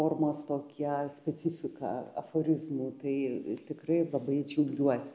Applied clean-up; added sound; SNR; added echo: none; none; none; none.